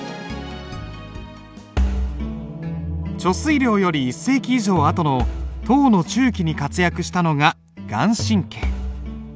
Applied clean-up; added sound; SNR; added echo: none; none; none; none.